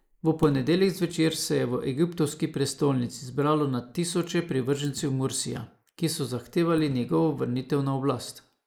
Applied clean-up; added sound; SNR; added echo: neural mask model Resemble Enhance denoiser.